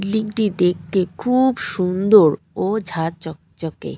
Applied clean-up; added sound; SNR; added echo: none; none; none; none.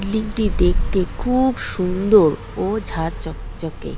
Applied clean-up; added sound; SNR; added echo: none; Car passing by; 4 dB; none.